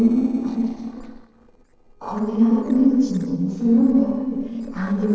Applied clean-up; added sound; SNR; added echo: neural separator model SepFormer DNS4.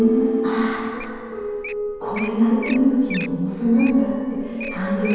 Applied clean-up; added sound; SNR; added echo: none; Wild animals; 16 dB; reverberation time 2.2 s.